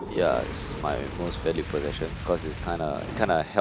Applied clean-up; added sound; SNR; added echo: none; Fire; 7 dB; none.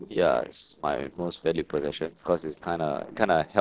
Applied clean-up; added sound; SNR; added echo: neural separator model SepFormer DNS4.